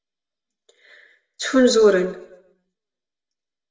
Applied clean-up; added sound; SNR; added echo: none; none; none; reverberation time 0.6 s.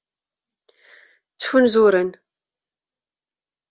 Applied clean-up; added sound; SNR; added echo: none; none; none; none.